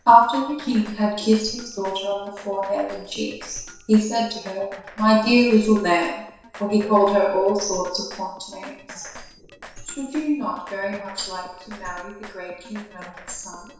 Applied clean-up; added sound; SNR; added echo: neural separator model SepFormer DNS4.